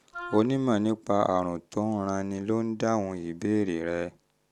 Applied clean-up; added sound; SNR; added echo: none; Wind instrument, woodwind instrument; 15 dB; none.